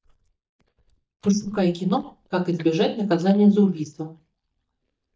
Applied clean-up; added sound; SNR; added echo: neural mask model DeepFilterNet 3.